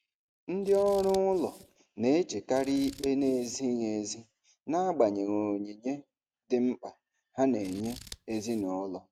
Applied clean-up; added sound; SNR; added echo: none; Scissors; 19 dB; none.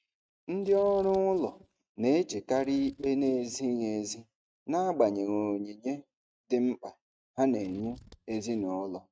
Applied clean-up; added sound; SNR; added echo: neural mask model RNNoise.